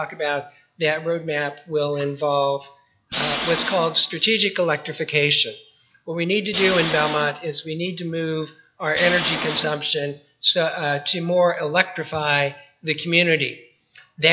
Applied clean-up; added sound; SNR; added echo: classical method log-MMSE.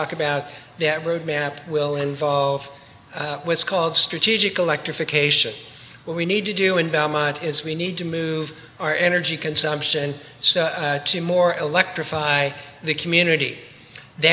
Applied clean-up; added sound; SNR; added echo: none; none; none; none.